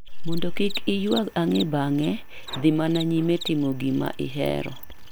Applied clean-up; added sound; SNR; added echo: none; Cricket; 17 dB; none.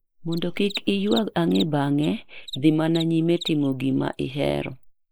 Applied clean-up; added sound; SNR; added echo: neural mask model Resemble Enhance denoiser.